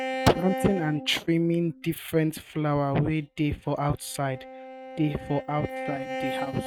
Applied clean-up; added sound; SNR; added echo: neural mask model RNNoise.